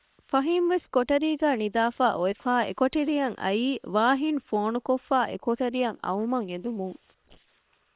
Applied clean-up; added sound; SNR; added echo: neural separator model SepFormer WHAM!.